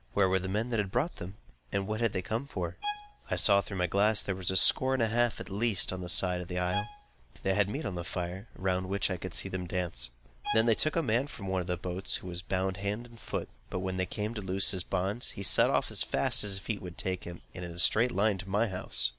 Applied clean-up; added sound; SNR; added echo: none; Bowed string instrument; 13 dB; none.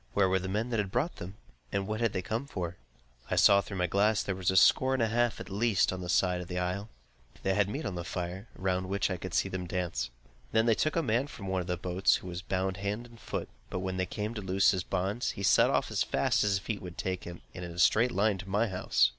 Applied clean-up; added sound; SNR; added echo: none; none; none; none.